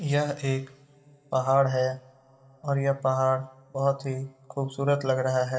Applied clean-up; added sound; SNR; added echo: none; none; none; reverberation time 2.5 s.